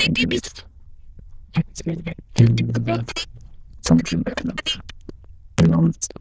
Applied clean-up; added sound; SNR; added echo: neural diffusion model UNIVERSE++.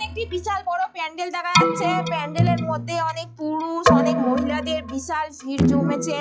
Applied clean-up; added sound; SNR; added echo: classical method log-MMSE.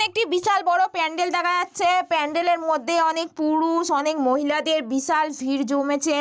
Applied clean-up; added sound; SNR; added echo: none; none; none; none.